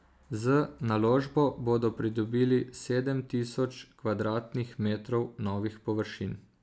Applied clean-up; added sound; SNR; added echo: none; none; none; none.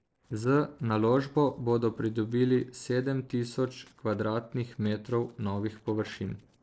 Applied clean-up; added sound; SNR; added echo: neural separator model SepFormer DNS4.